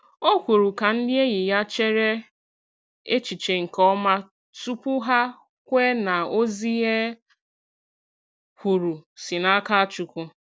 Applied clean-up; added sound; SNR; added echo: none; none; none; none.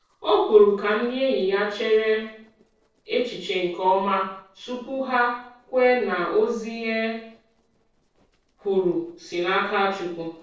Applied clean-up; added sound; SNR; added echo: neural separator model SepFormer DNS4.